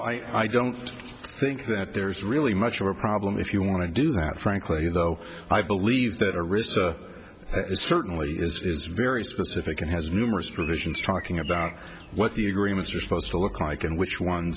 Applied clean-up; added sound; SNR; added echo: none; Bird; 14 dB; none.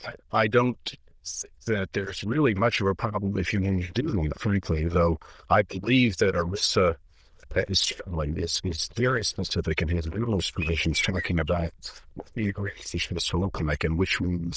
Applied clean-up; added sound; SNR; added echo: neural diffusion model UNIVERSE++.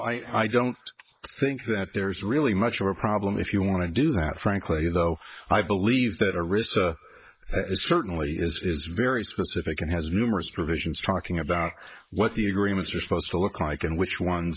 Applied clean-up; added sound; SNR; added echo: neural mask model Resemble Enhance denoiser.